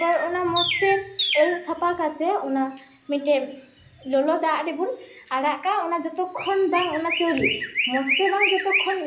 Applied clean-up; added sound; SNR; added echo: none; Chirp, tweet; 5 dB; reverberation time 0.5 s.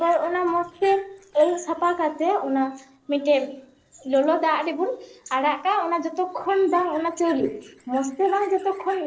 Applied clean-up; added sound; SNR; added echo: neural separator model SepFormer DNS4.